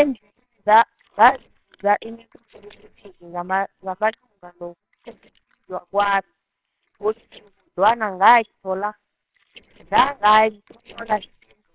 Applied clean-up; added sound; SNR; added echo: neural separator model SepFormer WHAMR!.